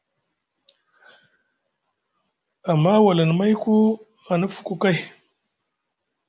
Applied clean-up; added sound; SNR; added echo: none; none; none; none.